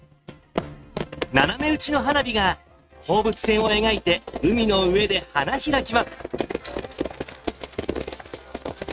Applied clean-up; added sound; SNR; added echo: neural mask model RNNoise.